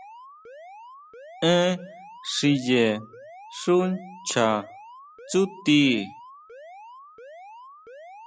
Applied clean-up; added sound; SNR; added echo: classical method spectral subtraction.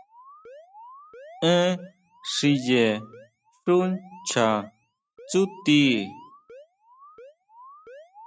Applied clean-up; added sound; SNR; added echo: neural mask model RNNoise.